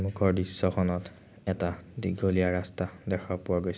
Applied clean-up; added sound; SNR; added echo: none; none; none; none.